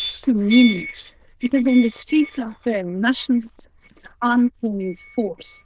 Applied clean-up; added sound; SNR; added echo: neural diffusion model UNIVERSE++.